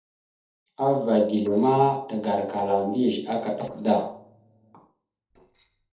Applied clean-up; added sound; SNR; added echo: neural separator model SepFormer DNS4.